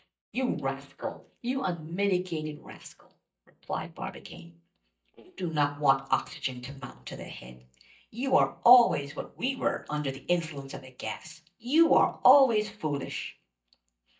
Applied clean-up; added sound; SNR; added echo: neural mask model DeepFilterNet 3.